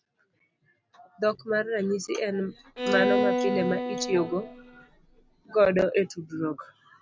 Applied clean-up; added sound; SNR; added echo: none; Bowed string instrument; 1 dB; none.